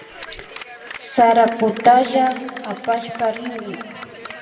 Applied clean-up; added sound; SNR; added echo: none; Clapping; 16 dB; reverberation time 1.9 s.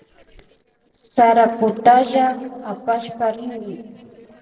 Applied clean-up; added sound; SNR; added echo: neural separator model SepFormer DNS4.